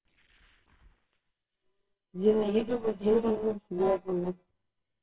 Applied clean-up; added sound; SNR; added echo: neural separator model SepFormer WHAMR!.